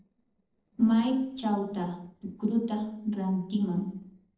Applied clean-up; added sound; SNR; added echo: neural separator model SepFormer DNS4.